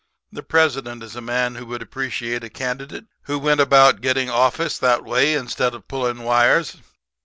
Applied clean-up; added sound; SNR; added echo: none; none; none; none.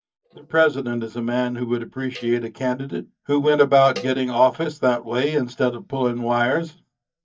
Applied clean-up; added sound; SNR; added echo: neural mask model DeepFilterNet 3.